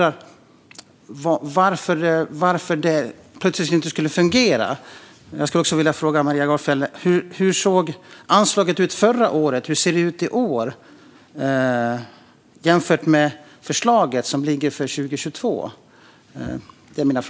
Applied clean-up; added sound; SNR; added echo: none; none; none; none.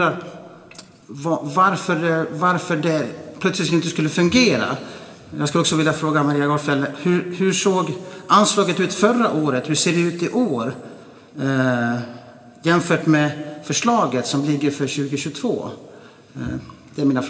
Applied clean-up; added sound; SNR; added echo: none; none; none; reverberation time 1.6 s.